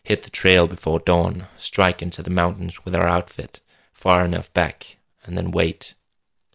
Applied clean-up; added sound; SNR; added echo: none; none; none; none.